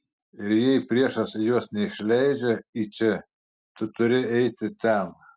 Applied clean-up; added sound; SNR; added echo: none; none; none; none.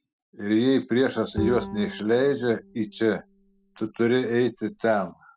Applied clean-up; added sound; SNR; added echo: none; Bowed string instrument; 13 dB; none.